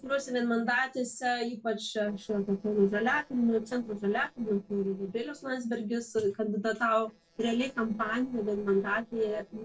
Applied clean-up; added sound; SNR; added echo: neural separator model SepFormer DNS4.